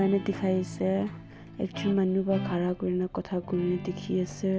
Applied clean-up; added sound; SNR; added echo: none; Guitar; 11 dB; none.